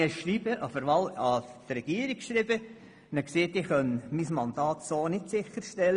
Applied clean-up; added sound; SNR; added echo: none; none; none; none.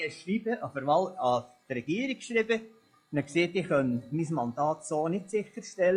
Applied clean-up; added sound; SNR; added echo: classical method log-MMSE.